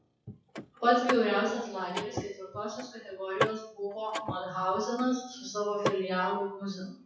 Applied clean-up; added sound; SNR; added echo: classical method WPE with log-MMSE.